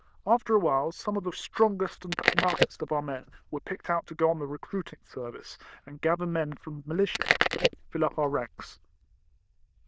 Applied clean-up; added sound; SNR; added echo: neural diffusion model UNIVERSE++.